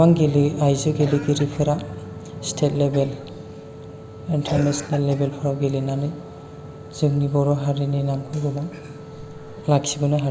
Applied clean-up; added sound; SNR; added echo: none; Cough + Organ; 17 dB; none.